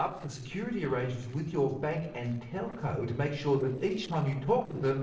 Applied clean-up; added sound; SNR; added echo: neural separator model SepFormer DNS4.